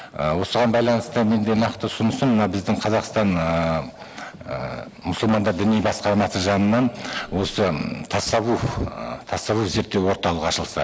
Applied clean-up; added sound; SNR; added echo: neural mask model Resemble Enhance denoiser.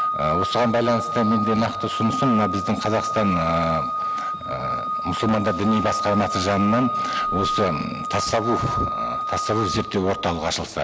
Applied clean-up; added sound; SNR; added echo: none; Organ; 3 dB; none.